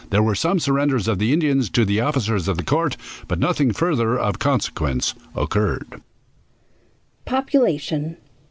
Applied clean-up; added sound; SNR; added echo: none; Walk, footsteps; 17 dB; none.